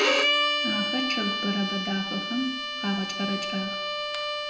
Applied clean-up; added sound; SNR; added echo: none; Bowed string instrument; -4 dB; reverberation time 0.8 s.